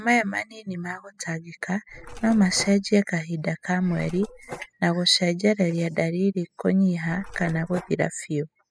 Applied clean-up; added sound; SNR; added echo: classical method spectral subtraction.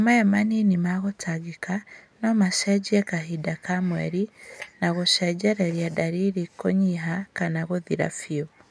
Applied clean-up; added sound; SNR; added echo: none; none; none; none.